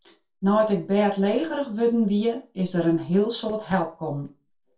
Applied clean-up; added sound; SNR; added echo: none; none; none; reverberation time 0.2 s.